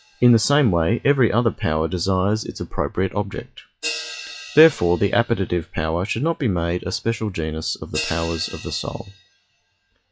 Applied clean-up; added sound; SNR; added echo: classical method WPE with log-MMSE.